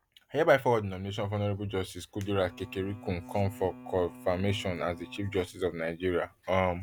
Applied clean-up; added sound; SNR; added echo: none; Bowed string instrument; 18 dB; none.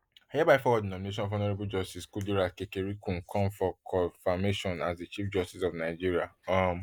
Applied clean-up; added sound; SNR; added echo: neural mask model Resemble Enhance denoiser.